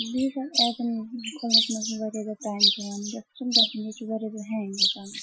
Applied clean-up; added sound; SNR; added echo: classical method Wiener filter.